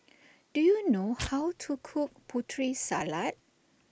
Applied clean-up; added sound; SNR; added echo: none; Tearing; 15 dB; none.